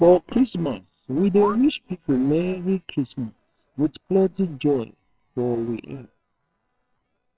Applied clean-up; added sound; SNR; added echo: neural separator model SepFormer WHAMR!.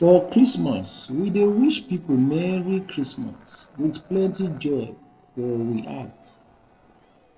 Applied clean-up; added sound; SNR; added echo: neural separator model SepFormer DNS4.